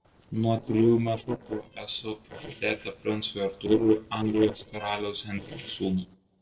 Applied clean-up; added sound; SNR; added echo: neural separator model SepFormer DNS4.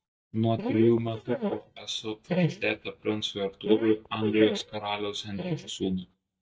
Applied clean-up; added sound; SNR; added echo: neural mask model DeepFilterNet 3.